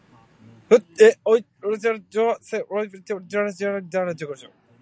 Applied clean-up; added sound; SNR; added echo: none; none; none; none.